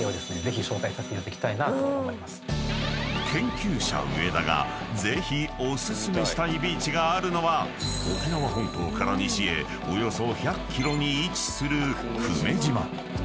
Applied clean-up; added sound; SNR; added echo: none; Snare drum; 10 dB; none.